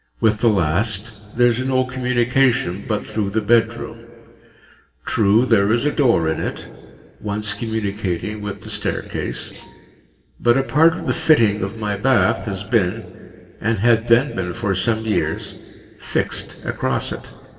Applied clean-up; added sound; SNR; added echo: neural separator model SepFormer DNS4.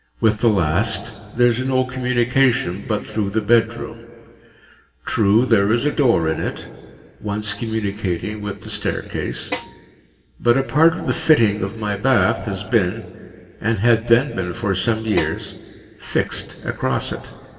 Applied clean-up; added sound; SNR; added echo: none; Snare drum; 13 dB; reverberation time 1.8 s.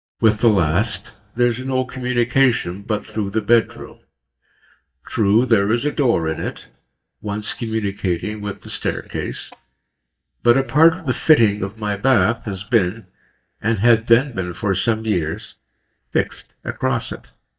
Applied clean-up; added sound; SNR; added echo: neural mask model DeepFilterNet 3.